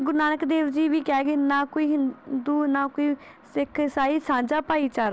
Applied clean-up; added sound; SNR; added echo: none; none; none; none.